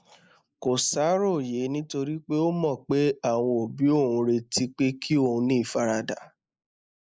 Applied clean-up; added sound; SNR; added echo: neural mask model Resemble Enhance denoiser.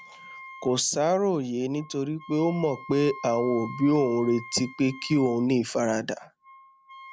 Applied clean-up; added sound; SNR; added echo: none; Wind instrument, woodwind instrument; 18 dB; none.